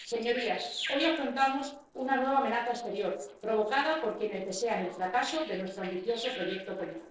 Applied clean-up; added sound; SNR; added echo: neural separator model SepFormer DNS4.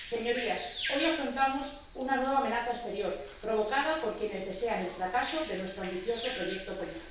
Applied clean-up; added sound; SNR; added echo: none; Bird vocalization, bird call, bird song; 6 dB; reverberation time 0.6 s.